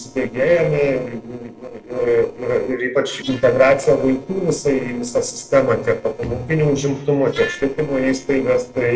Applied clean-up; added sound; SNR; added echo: neural separator model SepFormer DNS4.